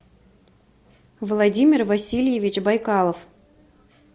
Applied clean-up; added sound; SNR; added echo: none; none; none; none.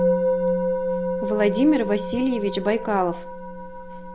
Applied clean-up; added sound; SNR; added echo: none; Musical instrument; 1 dB; none.